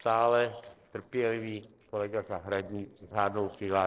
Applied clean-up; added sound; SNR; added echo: neural separator model SepFormer DNS4.